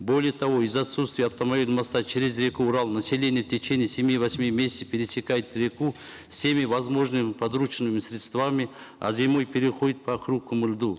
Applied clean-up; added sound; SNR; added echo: none; none; none; none.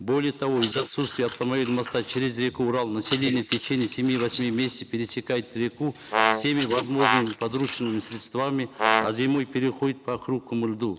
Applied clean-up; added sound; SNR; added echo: neural mask model Resemble Enhance denoiser.